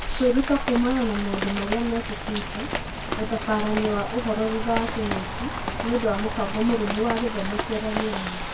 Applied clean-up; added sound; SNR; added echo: none; Rain; 3 dB; reverberation time 0.2 s.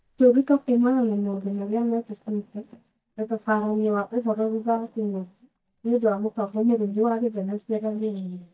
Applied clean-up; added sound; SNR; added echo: neural mask model DeepFilterNet 3.